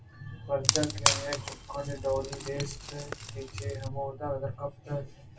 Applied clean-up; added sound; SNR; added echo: none; Wood; -1 dB; reverberation time 0.1 s.